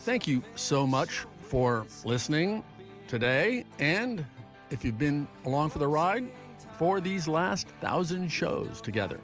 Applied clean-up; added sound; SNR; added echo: none; none; none; none.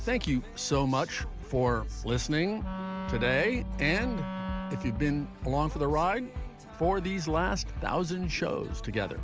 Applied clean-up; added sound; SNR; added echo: none; Wind instrument, woodwind instrument + Bass drum; 7 dB; none.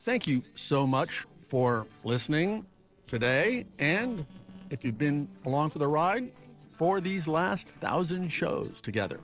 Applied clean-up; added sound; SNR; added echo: neural separator model SepFormer DNS4.